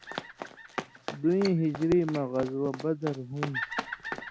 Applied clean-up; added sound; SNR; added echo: none; Bird vocalization, bird call, bird song + Run; 9 dB; none.